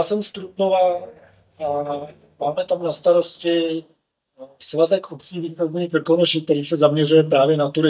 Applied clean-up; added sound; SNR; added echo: neural mask model DeepFilterNet 3.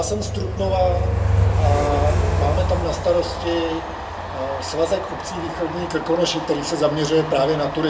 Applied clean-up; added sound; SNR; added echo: none; Train; 0 dB; reverberation time 0.2 s.